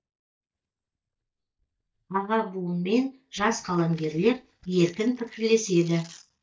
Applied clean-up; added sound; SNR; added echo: neural mask model DeepFilterNet 3.